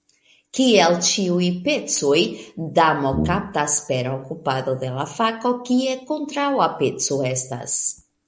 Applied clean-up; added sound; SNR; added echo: none; Brass instrument; 4 dB; none.